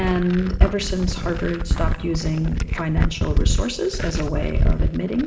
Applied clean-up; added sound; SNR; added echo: none; Glass; -3 dB; reverberation time 1.0 s.